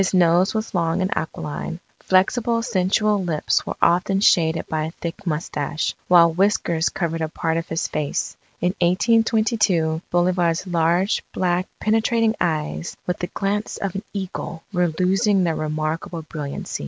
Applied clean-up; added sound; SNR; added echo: none; none; none; none.